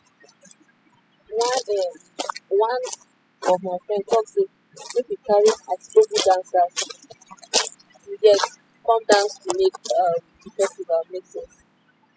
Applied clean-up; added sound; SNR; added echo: classical method spectral subtraction.